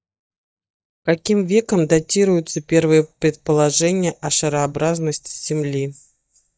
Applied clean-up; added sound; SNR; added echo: neural mask model DeepFilterNet 3.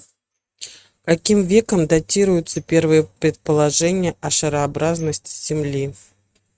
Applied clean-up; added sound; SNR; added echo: neural mask model RNNoise.